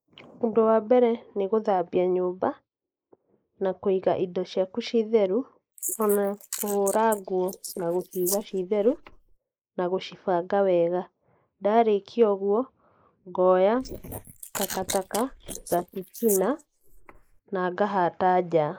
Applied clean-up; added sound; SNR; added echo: neural mask model Resemble Enhance denoiser.